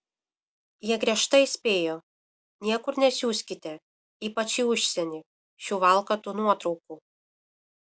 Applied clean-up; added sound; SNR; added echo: none; none; none; none.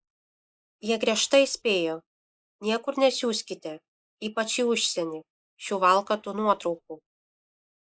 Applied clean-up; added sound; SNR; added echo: neural mask model Resemble Enhance denoiser.